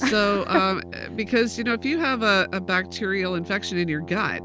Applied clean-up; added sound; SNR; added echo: none; Brass instrument; 16 dB; none.